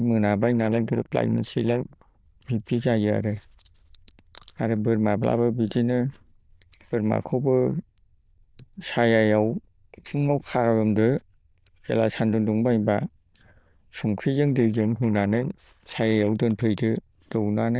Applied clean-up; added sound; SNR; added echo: neural diffusion model UNIVERSE++.